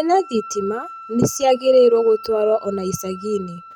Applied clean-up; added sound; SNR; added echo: none; Wind instrument, woodwind instrument; 18 dB; none.